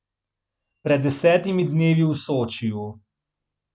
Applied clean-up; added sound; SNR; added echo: none; none; none; none.